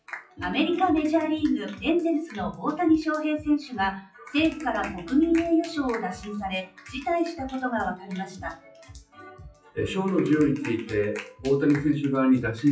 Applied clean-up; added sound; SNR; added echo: classical method WPE with log-MMSE.